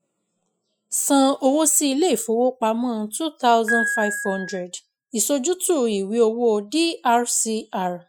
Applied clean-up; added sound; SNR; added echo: classical method Wiener filter.